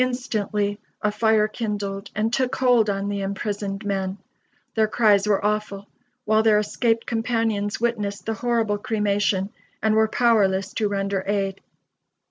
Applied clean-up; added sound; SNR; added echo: none; none; none; none.